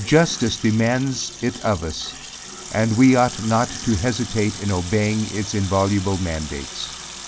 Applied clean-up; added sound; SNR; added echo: none; Sink (filling or washing) / Water tap, faucet; 13 dB; none.